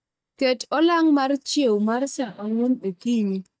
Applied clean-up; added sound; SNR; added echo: neural mask model DeepFilterNet 3.